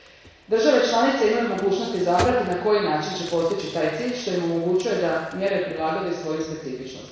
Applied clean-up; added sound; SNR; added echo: none; Crumpling, crinkling; 17 dB; reverberation time 1.1 s.